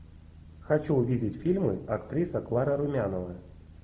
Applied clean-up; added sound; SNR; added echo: none; none; none; none.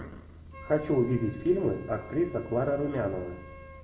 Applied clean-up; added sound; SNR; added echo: none; Wind instrument, woodwind instrument; 20 dB; reverberation time 0.8 s.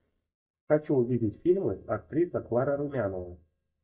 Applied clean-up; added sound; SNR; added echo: neural mask model DeepFilterNet 3.